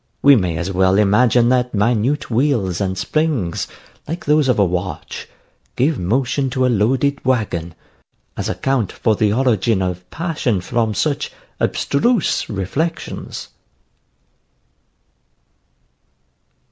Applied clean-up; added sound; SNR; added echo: none; none; none; none.